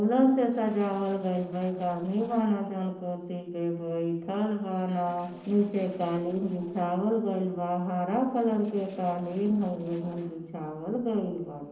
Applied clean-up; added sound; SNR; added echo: neural separator model SepFormer DNS4.